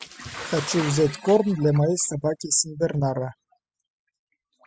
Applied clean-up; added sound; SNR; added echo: classical method spectral subtraction.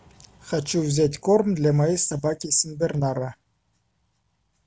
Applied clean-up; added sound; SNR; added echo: none; none; none; none.